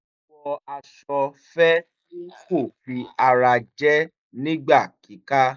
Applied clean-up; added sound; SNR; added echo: neural mask model Resemble Enhance denoiser.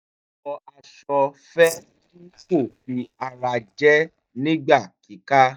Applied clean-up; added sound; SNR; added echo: neural mask model DeepFilterNet 3.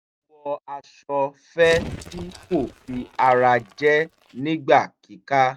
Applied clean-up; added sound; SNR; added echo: neural mask model RNNoise.